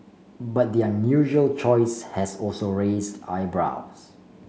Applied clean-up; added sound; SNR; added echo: none; none; none; none.